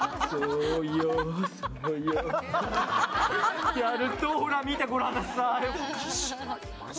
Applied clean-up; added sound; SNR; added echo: none; none; none; none.